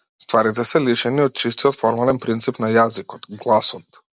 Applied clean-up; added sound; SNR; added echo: none; none; none; none.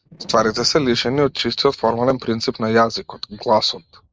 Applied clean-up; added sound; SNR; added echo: neural mask model RNNoise.